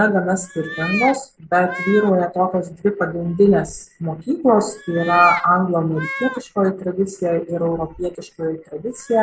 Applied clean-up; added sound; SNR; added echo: none; Meow; 13 dB; none.